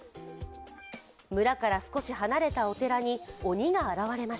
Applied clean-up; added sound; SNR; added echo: none; none; none; none.